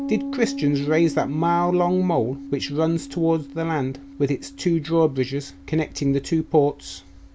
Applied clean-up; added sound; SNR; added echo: none; Piano; 12 dB; none.